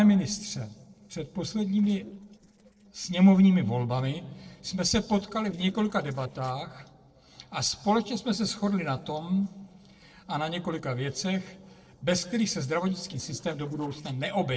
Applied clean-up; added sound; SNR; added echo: neural separator model SepFormer DNS4.